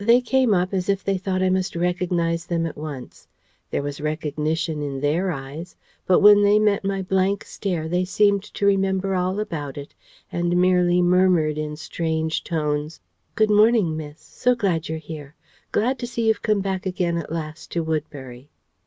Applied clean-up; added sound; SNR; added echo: none; none; none; none.